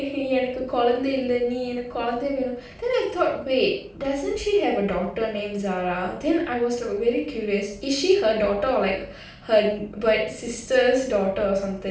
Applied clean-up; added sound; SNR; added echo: none; none; none; reverberation time 0.5 s.